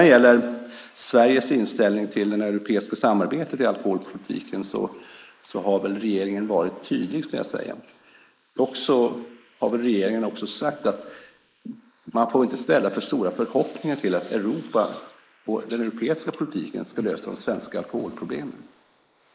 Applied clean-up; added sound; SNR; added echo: neural mask model Resemble Enhance denoiser.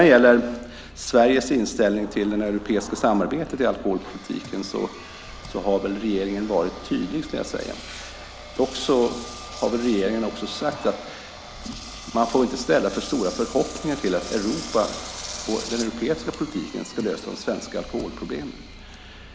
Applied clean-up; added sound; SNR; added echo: none; Engine + Engine; 14 dB; none.